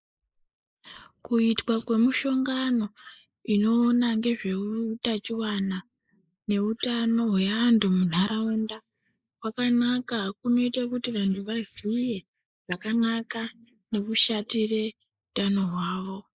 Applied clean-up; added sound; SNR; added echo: neural mask model Resemble Enhance denoiser.